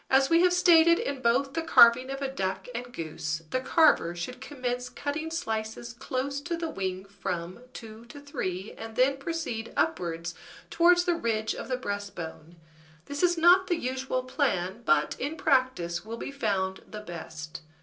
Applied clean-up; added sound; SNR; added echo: none; none; none; reverberation time 0.2 s.